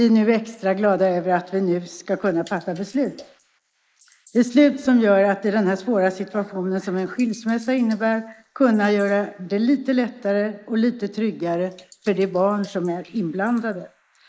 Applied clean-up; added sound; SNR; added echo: neural mask model Resemble Enhance denoiser.